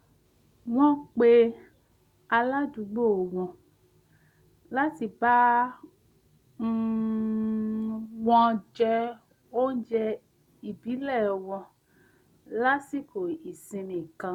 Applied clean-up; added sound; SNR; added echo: none; none; none; none.